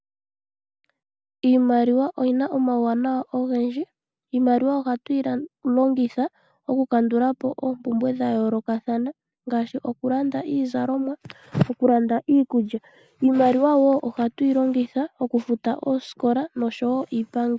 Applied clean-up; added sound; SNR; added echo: none; none; none; none.